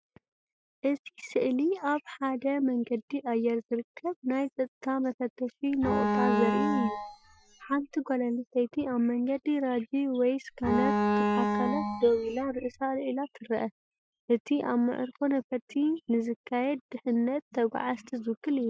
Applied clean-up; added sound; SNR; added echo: classical method Wiener filter.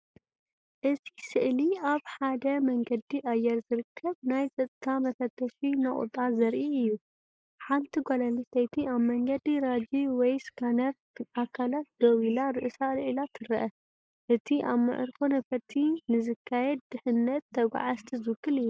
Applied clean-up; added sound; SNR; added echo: neural mask model Resemble Enhance denoiser.